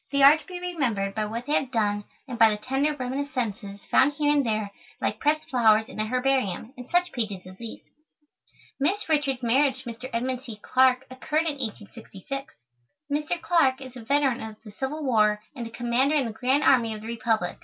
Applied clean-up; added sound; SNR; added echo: none; none; none; none.